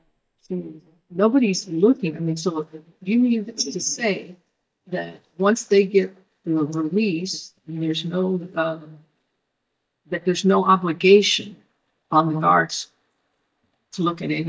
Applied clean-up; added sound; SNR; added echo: neural mask model DeepFilterNet 3.